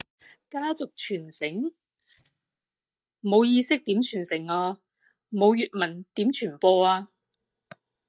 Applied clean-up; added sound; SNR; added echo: neural mask model DeepFilterNet 3.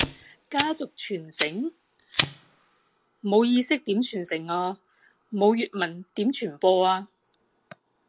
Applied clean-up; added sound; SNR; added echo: none; Fire; 11 dB; none.